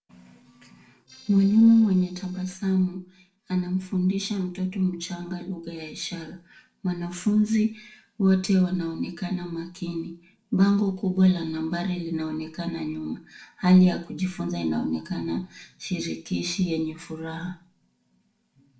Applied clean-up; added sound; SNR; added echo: neural separator model SepFormer DNS4.